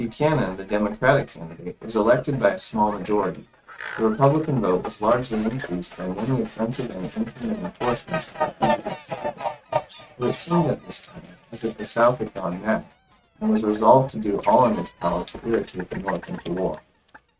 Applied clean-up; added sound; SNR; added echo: neural mask model RNNoise.